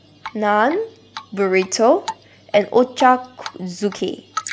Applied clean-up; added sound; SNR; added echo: none; Drip; 15 dB; none.